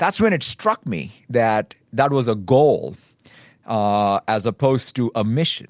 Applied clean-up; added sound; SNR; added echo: none; none; none; none.